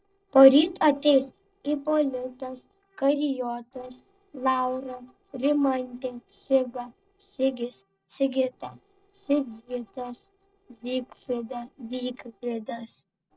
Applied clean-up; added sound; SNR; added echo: neural separator model SepFormer DNS4.